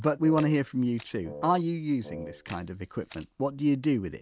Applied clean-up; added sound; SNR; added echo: none; Camera + Wind instrument, woodwind instrument; 18 dB; none.